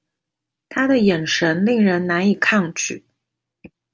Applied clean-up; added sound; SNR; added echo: none; none; none; none.